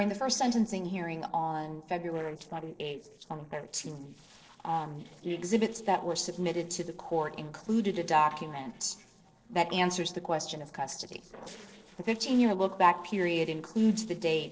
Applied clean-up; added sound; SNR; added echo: neural separator model SepFormer DNS4.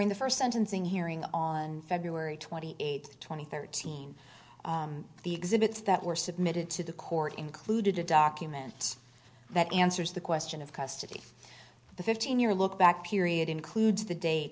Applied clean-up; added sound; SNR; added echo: none; none; none; none.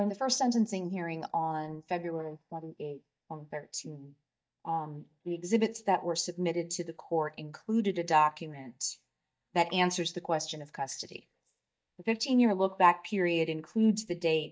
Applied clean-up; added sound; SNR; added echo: neural mask model DeepFilterNet 3.